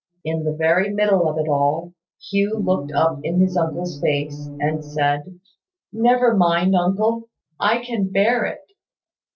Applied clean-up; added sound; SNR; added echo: neural separator model SepFormer DNS4.